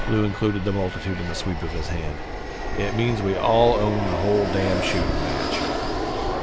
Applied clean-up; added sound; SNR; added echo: none; Fixed-wing aircraft, airplane; 2 dB; none.